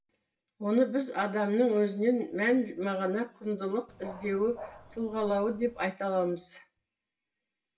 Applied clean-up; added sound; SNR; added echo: none; Dog; 17 dB; reverberation time 0.2 s.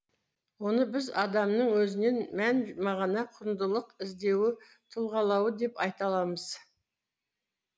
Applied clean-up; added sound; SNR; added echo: none; none; none; none.